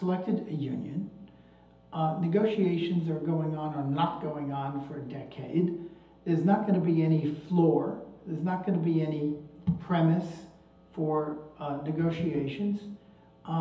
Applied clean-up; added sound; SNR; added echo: none; none; none; reverberation time 0.8 s.